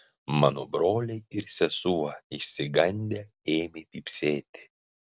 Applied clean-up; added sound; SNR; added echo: none; none; none; none.